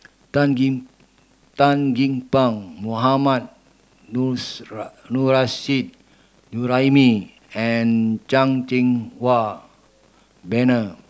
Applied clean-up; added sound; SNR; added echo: none; none; none; none.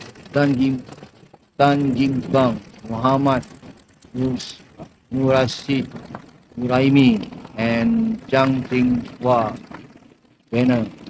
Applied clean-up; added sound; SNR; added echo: neural mask model RNNoise.